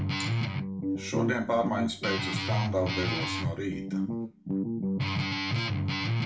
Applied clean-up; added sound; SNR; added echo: none; Guitar; -4 dB; reverberation time 0.3 s.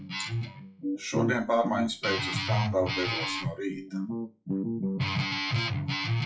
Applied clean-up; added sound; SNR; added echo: classical method WPE with log-MMSE.